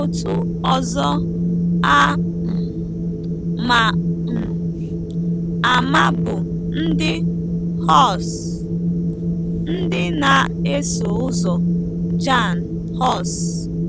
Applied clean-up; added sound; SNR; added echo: none; Wind; -1 dB; none.